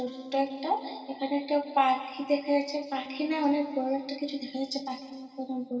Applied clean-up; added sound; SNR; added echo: none; Electric guitar / Strum; 17 dB; reverberation time 2.3 s.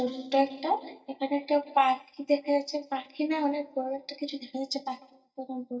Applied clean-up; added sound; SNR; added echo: neural mask model DeepFilterNet 3.